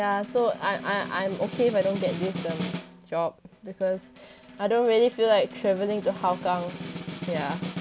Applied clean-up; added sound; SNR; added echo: none; Snare drum; 11 dB; none.